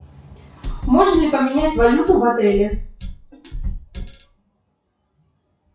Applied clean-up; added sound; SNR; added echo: classical method WPE with log-MMSE.